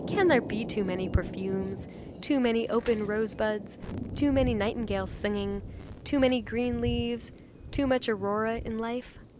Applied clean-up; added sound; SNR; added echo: none; Thunder; 9 dB; none.